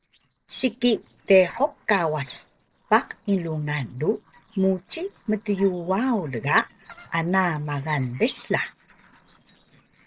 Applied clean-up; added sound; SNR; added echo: neural separator model SepFormer DNS4.